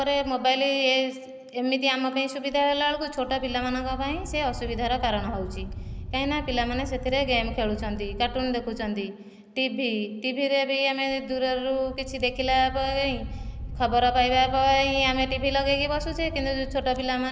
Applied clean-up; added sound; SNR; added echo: none; Wind; 11 dB; none.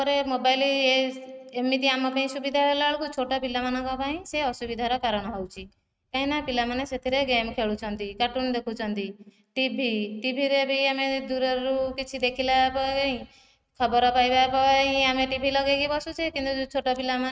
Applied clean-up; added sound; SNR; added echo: neural mask model RNNoise.